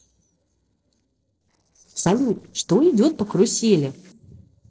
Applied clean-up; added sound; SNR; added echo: neural separator model SepFormer DNS4.